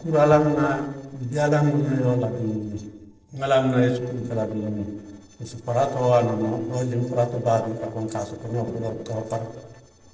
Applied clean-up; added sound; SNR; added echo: neural separator model SepFormer DNS4.